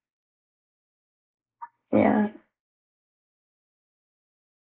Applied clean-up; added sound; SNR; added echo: neural mask model Resemble Enhance denoiser.